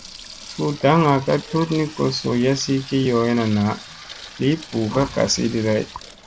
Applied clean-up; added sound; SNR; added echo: none; Sink (filling or washing) / Water tap, faucet; 18 dB; none.